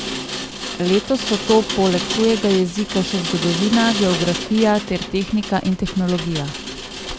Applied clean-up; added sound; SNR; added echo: none; Rain; 7 dB; none.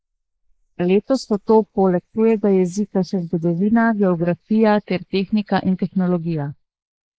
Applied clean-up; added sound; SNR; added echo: neural mask model Resemble Enhance denoiser.